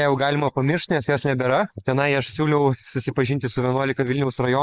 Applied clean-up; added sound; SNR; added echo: neural mask model Resemble Enhance denoiser.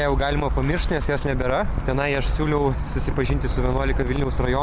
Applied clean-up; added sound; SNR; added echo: none; none; none; none.